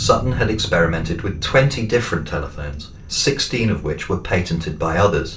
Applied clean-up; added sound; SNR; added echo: none; Thunder; 12 dB; reverberation time 0.3 s.